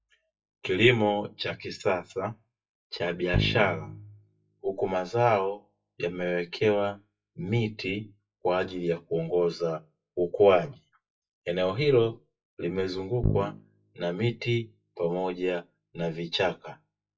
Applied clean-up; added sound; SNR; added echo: classical method WPE with log-MMSE.